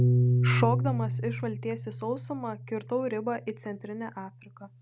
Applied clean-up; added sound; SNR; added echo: none; Piano; -4 dB; none.